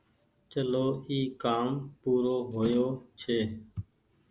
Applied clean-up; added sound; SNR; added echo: none; Thump, thud; 16 dB; none.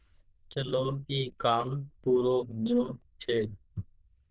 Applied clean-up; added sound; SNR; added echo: neural diffusion model UNIVERSE++.